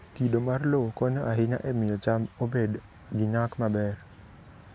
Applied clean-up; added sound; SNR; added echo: none; none; none; none.